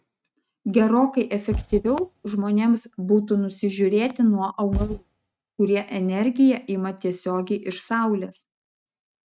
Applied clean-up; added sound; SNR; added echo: neural mask model RNNoise.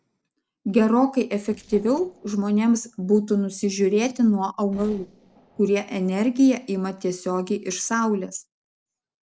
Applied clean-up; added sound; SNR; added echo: neural separator model SepFormer DNS4.